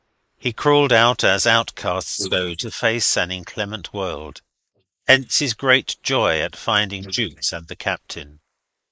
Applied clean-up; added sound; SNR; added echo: neural mask model Resemble Enhance denoiser.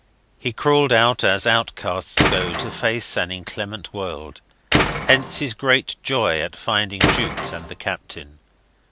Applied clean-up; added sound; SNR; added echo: none; Tools; 0 dB; none.